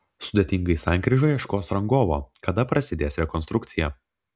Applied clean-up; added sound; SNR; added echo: none; none; none; none.